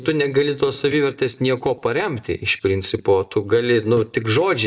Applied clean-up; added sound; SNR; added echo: neural mask model DeepFilterNet 3.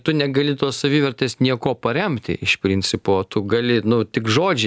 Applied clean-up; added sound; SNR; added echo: none; none; none; none.